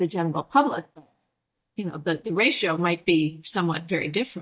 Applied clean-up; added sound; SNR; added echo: neural mask model DeepFilterNet 3.